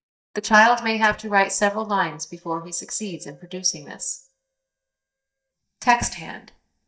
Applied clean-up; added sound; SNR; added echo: neural mask model DeepFilterNet 3.